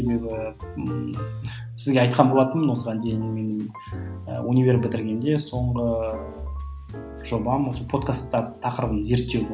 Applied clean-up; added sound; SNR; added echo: none; none; none; none.